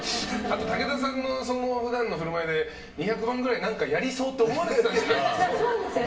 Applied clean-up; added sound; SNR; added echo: none; none; none; reverberation time 0.3 s.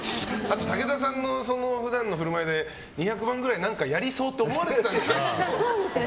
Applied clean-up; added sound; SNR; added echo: none; none; none; none.